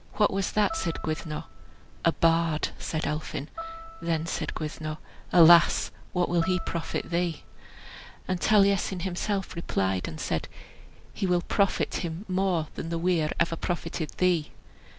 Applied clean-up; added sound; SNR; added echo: none; Piano; 17 dB; none.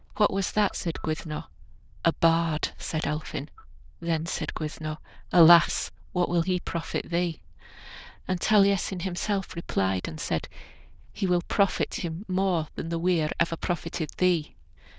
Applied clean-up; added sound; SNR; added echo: neural diffusion model UNIVERSE++.